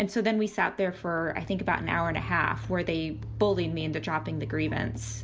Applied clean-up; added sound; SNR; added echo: none; none; none; none.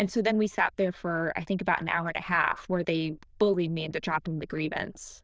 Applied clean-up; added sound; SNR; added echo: neural diffusion model UNIVERSE++.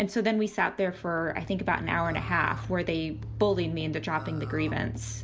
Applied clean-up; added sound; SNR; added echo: none; Burping, eructation; 19 dB; none.